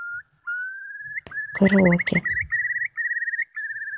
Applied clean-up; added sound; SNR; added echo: none; Bird; 2 dB; none.